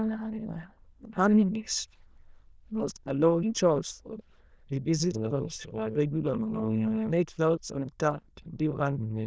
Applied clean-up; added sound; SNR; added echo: neural diffusion model UNIVERSE++.